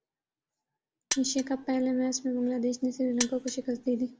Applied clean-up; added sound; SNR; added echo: none; Mechanisms; 7 dB; none.